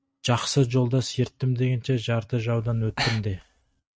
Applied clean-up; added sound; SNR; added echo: neural mask model RNNoise.